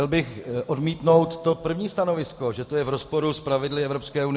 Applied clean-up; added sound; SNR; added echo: none; none; none; none.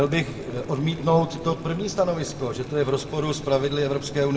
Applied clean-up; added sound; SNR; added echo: none; Boiling; 12 dB; reverberation time 1.1 s.